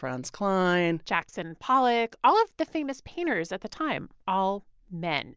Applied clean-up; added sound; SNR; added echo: none; none; none; none.